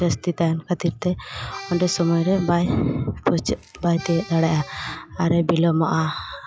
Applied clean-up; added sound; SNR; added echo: classical method log-MMSE.